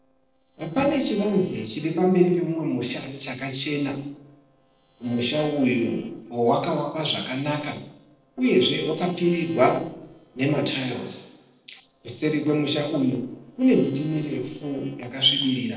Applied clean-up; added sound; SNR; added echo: neural separator model SepFormer DNS4.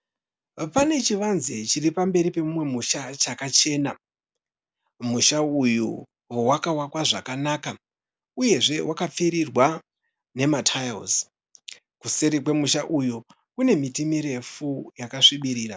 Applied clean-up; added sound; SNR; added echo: none; none; none; none.